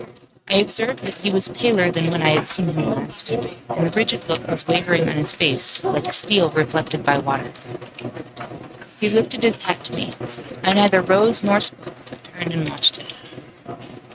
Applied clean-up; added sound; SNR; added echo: neural mask model RNNoise.